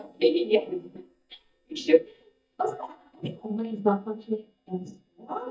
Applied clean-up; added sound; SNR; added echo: neural mask model DeepFilterNet 3.